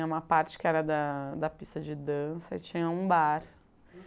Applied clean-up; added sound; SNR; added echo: none; none; none; none.